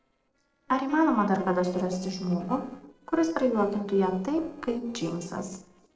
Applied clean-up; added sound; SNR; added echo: neural separator model SepFormer DNS4.